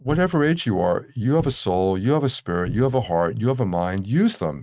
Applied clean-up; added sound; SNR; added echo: neural mask model RNNoise.